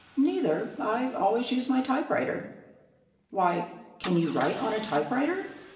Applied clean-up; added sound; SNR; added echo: none; Idling / Engine starting / Car; 18 dB; reverberation time 1.0 s.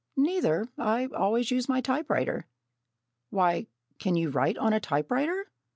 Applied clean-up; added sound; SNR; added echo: none; none; none; none.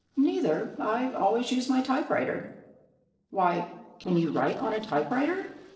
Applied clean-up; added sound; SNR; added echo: neural separator model SepFormer DNS4.